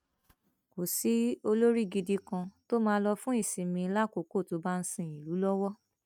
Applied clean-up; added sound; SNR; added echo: neural mask model RNNoise.